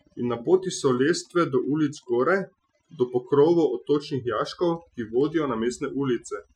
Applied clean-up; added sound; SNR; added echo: classical method Wiener filter.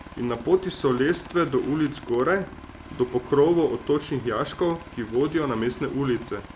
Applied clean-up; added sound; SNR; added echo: none; Aircraft; 17 dB; none.